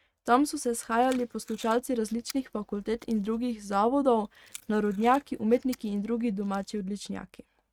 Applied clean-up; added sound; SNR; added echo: neural mask model RNNoise.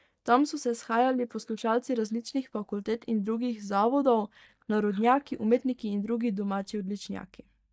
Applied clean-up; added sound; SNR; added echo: neural mask model DeepFilterNet 3.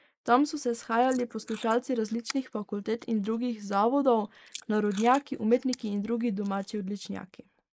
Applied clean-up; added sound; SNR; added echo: neural mask model Resemble Enhance denoiser.